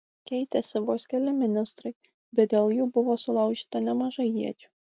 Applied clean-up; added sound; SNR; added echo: none; none; none; none.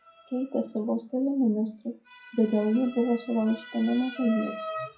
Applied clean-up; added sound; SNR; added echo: classical method WPE with log-MMSE.